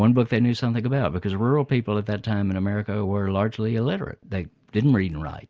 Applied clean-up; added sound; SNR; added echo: none; none; none; none.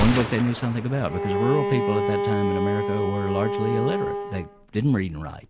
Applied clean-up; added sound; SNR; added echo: none; Gunshot, gunfire + Bowed string instrument; 2 dB; none.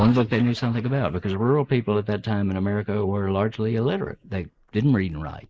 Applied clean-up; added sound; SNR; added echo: neural mask model Resemble Enhance denoiser.